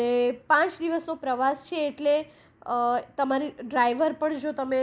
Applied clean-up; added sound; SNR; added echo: none; none; none; none.